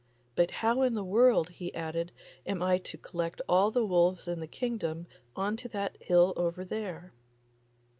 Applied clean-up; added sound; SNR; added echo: none; none; none; none.